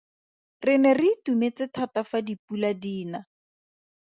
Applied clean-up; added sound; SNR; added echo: none; none; none; none.